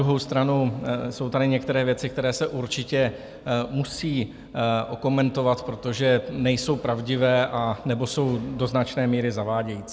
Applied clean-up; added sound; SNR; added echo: none; none; none; none.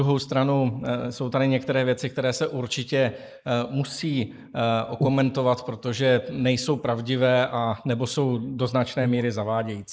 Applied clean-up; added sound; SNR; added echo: neural mask model Resemble Enhance denoiser.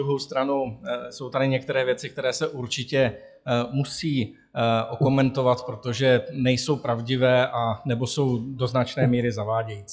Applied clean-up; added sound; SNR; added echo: classical method log-MMSE.